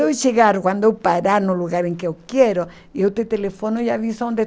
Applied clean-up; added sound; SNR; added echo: none; none; none; none.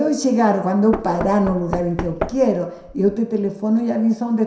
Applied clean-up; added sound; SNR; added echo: none; Knock; 11 dB; reverberation time 0.7 s.